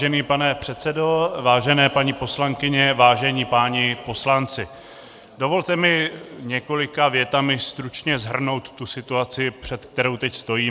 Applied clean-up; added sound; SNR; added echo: none; none; none; none.